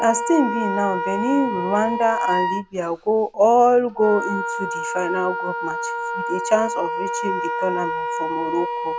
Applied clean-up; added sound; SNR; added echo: none; Wind instrument, woodwind instrument; 4 dB; none.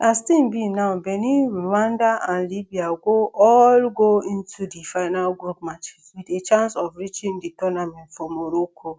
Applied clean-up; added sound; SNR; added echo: none; none; none; none.